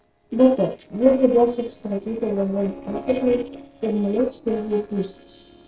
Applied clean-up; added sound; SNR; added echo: neural separator model SepFormer DNS4.